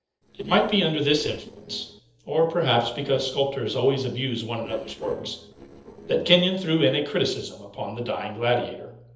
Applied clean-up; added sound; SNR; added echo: neural separator model SepFormer DNS4.